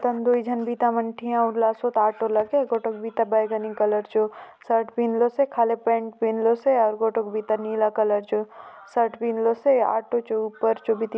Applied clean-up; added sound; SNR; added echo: none; none; none; none.